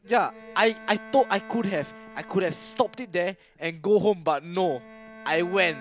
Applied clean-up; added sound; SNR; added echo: none; Bowed string instrument; 19 dB; none.